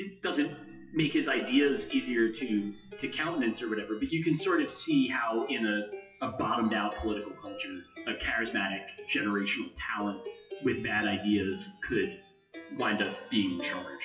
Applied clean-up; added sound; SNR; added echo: classical method WPE with log-MMSE.